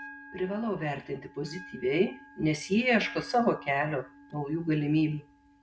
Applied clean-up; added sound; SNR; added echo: none; Bell; 20 dB; none.